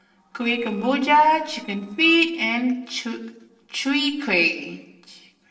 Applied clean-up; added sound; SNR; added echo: neural separator model SepFormer DNS4.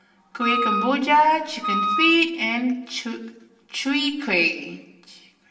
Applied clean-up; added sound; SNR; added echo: none; Wind instrument, woodwind instrument; 2 dB; reverberation time 0.8 s.